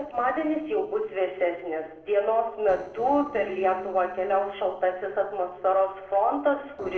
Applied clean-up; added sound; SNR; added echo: neural separator model SepFormer DNS4.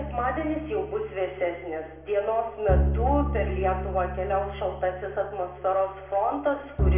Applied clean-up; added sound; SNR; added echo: none; Bowed string instrument; 3 dB; reverberation time 0.8 s.